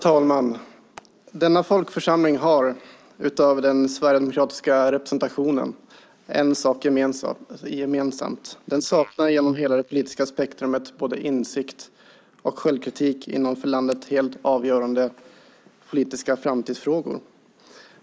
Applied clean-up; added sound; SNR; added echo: neural mask model Resemble Enhance denoiser.